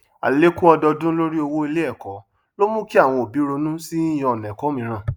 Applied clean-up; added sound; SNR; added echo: neural mask model Resemble Enhance denoiser.